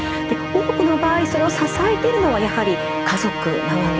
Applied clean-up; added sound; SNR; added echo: none; Musical instrument; 4 dB; none.